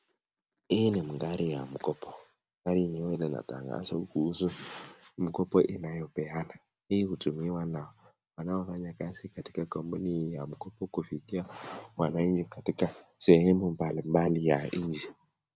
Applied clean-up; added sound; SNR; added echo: none; none; none; none.